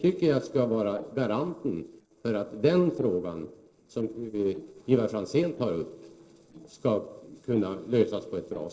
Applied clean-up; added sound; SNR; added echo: neural separator model SepFormer DNS4.